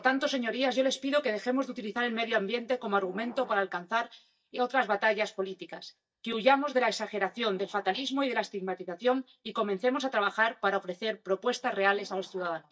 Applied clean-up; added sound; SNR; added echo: neural mask model DeepFilterNet 3.